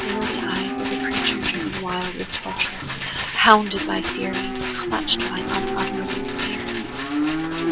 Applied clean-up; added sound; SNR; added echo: none; Rattle + Livestock, farm animals, working animals; 0 dB; none.